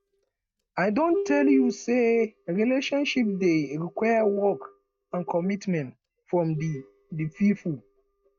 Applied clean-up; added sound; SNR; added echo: neural mask model DeepFilterNet 3.